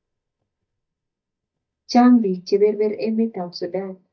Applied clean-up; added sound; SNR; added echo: neural mask model DeepFilterNet 3.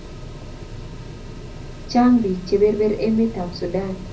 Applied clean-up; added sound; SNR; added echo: none; Mechanical fan; 12 dB; reverberation time 0.4 s.